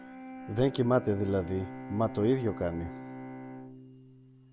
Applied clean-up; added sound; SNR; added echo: none; Bowed string instrument; 12 dB; none.